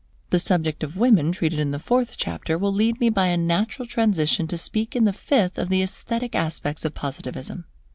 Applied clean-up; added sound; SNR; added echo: none; none; none; none.